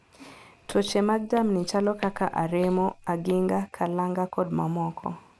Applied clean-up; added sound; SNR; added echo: none; Walk, footsteps; 17 dB; none.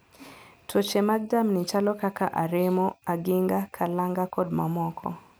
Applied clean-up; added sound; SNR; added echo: none; none; none; none.